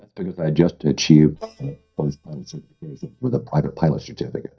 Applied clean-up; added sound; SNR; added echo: neural mask model DeepFilterNet 3.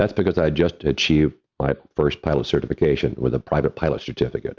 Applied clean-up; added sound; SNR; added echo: none; none; none; none.